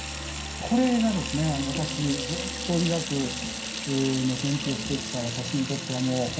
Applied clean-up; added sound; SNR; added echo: none; Sink (filling or washing) / Water tap, faucet; 7 dB; reverberation time 0.3 s.